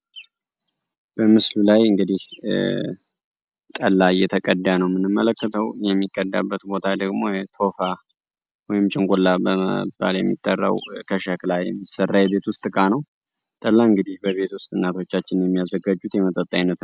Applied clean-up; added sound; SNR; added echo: none; none; none; none.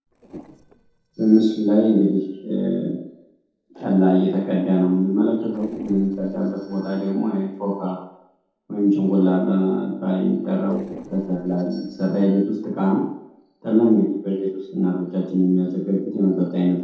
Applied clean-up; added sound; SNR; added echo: neural separator model SepFormer DNS4.